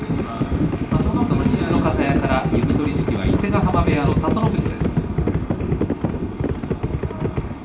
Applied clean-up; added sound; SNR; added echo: none; Livestock, farm animals, working animals; -5 dB; reverberation time 0.8 s.